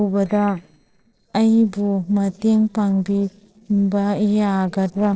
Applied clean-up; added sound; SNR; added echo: neural separator model SepFormer DNS4.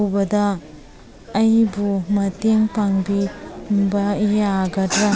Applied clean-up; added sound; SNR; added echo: none; none; none; none.